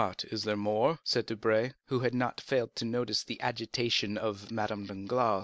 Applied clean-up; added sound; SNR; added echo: none; none; none; none.